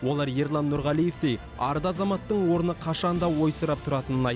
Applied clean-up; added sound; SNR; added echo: none; none; none; none.